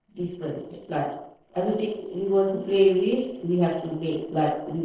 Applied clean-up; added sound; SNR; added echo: neural separator model SepFormer DNS4.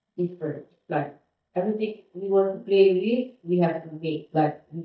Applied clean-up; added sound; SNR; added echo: neural mask model DeepFilterNet 3.